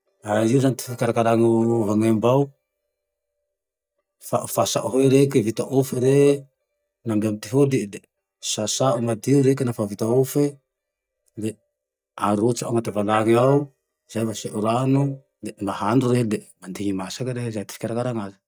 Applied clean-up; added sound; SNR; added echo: neural mask model DeepFilterNet 3.